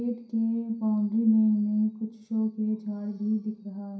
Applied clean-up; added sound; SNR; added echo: none; none; none; reverberation time 0.5 s.